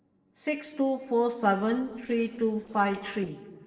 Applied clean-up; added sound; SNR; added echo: neural separator model SepFormer DNS4.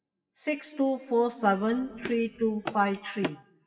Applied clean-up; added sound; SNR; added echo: classical method WPE with log-MMSE.